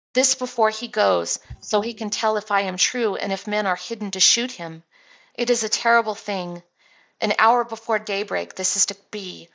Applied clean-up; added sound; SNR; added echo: neural mask model DeepFilterNet 3.